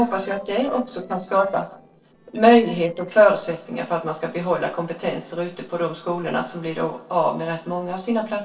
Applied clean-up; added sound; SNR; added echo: neural separator model SepFormer DNS4.